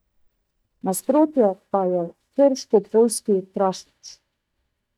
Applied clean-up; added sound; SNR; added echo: neural mask model DeepFilterNet 3.